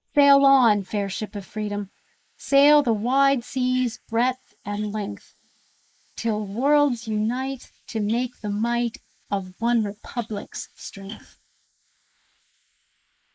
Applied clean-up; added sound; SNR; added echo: neural mask model Resemble Enhance denoiser.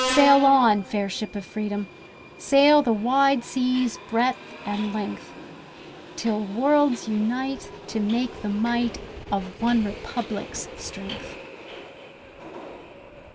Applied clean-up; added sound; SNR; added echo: none; Subway, metro, underground; 12 dB; none.